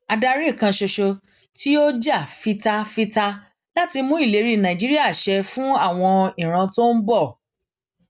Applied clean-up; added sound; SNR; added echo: none; none; none; none.